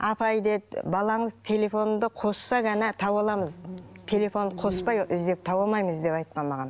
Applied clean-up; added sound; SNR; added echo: none; Insect; 13 dB; none.